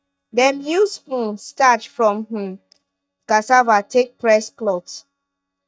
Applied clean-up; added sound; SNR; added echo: neural mask model DeepFilterNet 3.